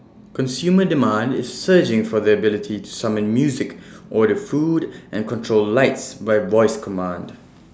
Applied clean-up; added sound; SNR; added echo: none; none; none; none.